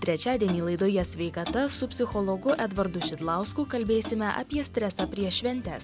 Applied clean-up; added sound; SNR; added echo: none; Clock; 15 dB; none.